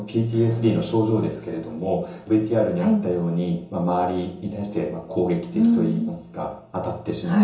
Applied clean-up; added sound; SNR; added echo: none; none; none; reverberation time 0.6 s.